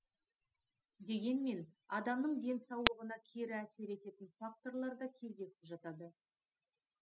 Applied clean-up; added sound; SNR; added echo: classical method spectral subtraction.